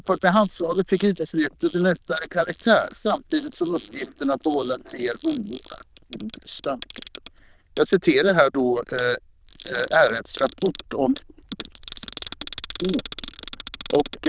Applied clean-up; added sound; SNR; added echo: neural diffusion model UNIVERSE++.